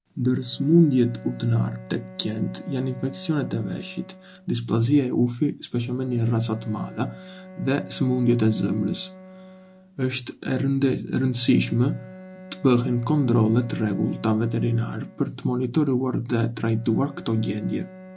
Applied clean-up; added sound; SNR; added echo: none; Bowed string instrument; 19 dB; none.